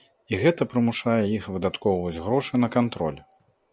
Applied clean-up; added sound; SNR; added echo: none; none; none; none.